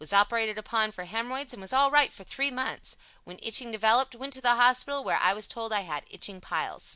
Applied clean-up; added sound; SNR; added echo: none; none; none; none.